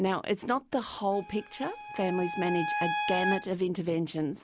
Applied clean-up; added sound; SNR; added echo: none; Bowed string instrument; 3 dB; none.